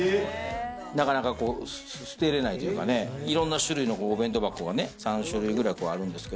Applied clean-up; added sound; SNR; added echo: none; none; none; none.